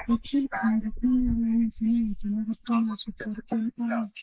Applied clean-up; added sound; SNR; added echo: neural mask model Resemble Enhance denoiser.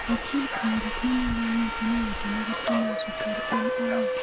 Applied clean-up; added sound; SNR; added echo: none; Subway, metro, underground; 1 dB; none.